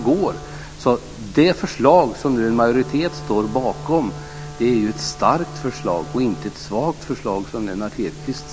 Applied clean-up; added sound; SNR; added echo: none; Wind instrument, woodwind instrument; 17 dB; none.